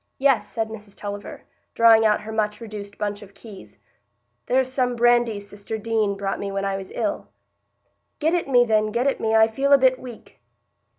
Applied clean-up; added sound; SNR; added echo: none; none; none; none.